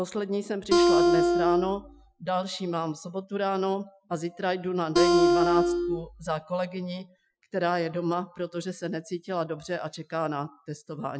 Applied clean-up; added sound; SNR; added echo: classical method Wiener filter.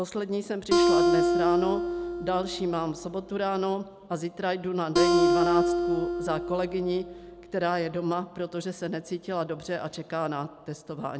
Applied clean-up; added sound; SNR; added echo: none; Acoustic guitar; -3 dB; none.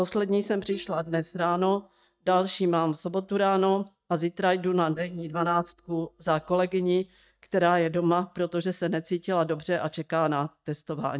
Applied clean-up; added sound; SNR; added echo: neural mask model DeepFilterNet 3.